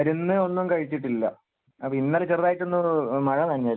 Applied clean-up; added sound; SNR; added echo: none; none; none; none.